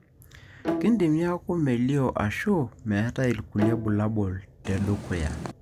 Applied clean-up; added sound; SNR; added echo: none; Purr + Bowed string instrument; 8 dB; none.